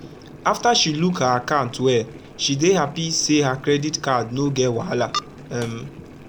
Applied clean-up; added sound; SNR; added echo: none; Boiling; 18 dB; none.